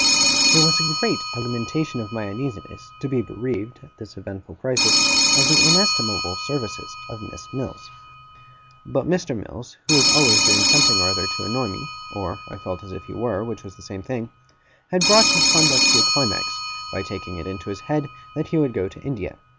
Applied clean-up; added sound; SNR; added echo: none; Telephone; -4 dB; none.